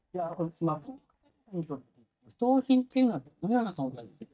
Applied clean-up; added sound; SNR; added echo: neural mask model DeepFilterNet 3.